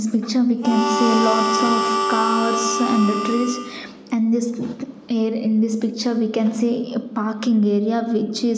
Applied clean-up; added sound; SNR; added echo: none; Harmonica; 2 dB; none.